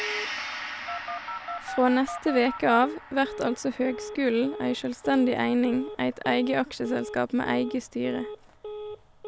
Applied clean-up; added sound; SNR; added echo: none; Telephone + Gong; 10 dB; none.